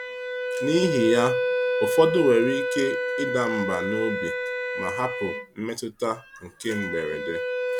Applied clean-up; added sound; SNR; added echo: none; Wind instrument, woodwind instrument; 1 dB; none.